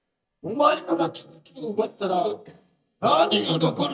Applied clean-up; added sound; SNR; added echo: neural mask model DeepFilterNet 3.